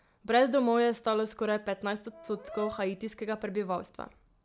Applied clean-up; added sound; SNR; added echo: none; Brass instrument; 16 dB; none.